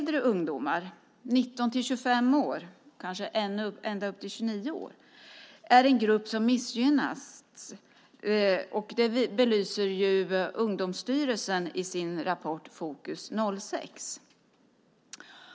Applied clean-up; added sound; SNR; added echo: none; none; none; none.